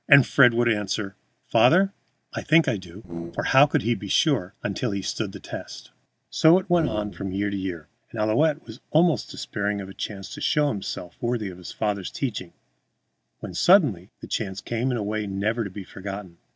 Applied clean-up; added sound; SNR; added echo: neural separator model SepFormer DNS4.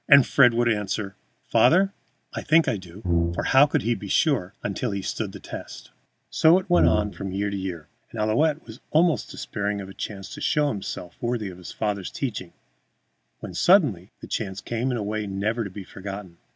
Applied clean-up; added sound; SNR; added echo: none; Brass instrument; 1 dB; none.